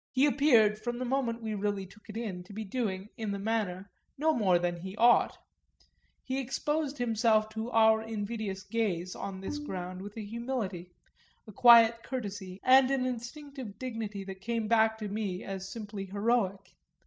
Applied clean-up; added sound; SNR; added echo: neural mask model DeepFilterNet 3.